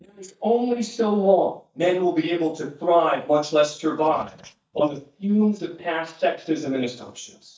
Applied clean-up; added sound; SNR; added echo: neural mask model DeepFilterNet 3.